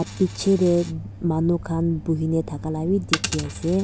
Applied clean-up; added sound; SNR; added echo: none; Coin (dropping); 13 dB; none.